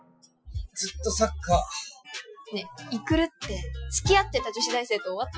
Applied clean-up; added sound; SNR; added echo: classical method Wiener filter.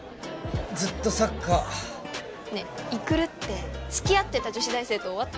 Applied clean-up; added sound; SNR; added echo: none; none; none; none.